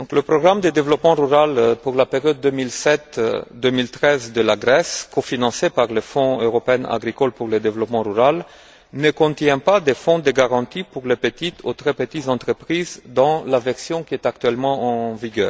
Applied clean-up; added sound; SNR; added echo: none; none; none; none.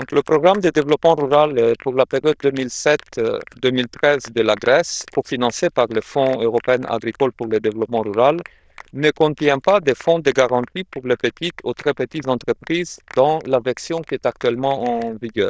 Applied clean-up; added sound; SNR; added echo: neural diffusion model UNIVERSE++.